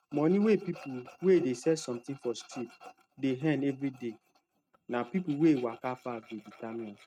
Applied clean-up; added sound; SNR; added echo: neural mask model RNNoise.